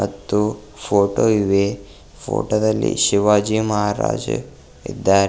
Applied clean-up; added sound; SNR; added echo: none; none; none; none.